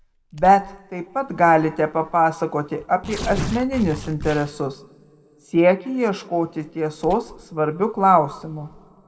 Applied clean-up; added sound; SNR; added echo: none; Tearing; 15 dB; reverberation time 1.3 s.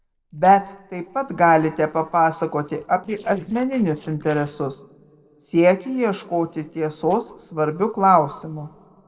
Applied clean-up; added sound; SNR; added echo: neural separator model SepFormer DNS4.